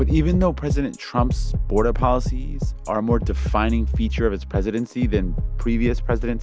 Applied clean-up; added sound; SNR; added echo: none; none; none; none.